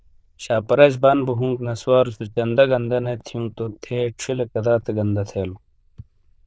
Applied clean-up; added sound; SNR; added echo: neural diffusion model UNIVERSE++.